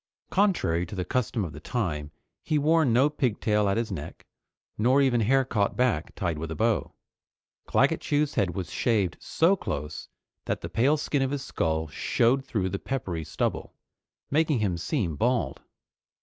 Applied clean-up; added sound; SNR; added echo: none; none; none; none.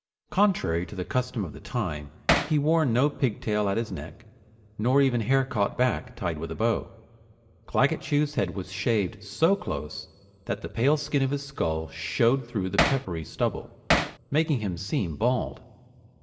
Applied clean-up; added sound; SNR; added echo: none; Hammer; -2 dB; reverberation time 1.2 s.